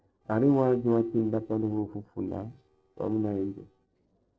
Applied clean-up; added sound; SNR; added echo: neural separator model SepFormer DNS4.